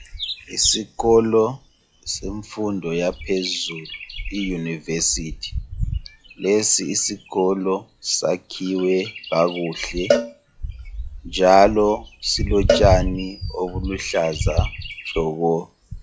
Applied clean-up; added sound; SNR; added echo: classical method log-MMSE.